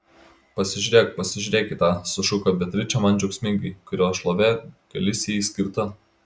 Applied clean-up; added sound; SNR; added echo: none; none; none; none.